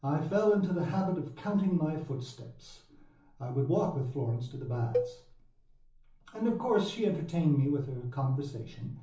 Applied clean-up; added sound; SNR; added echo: none; Cowbell; 7 dB; reverberation time 1.2 s.